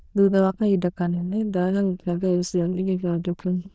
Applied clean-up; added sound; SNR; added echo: neural diffusion model UNIVERSE++.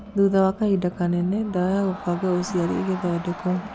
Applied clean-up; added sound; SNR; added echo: none; Crowd; 14 dB; none.